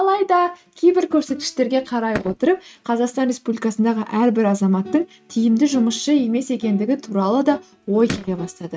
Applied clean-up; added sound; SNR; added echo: neural mask model RNNoise.